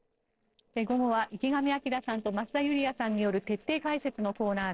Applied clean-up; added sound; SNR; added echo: neural separator model SepFormer DNS4.